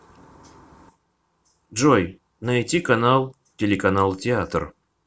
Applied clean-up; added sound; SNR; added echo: none; none; none; none.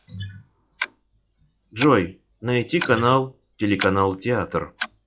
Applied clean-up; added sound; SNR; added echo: classical method log-MMSE.